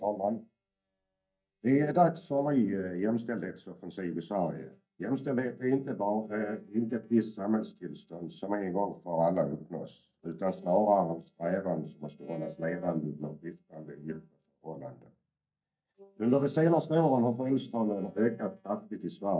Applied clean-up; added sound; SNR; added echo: neural mask model DeepFilterNet 3.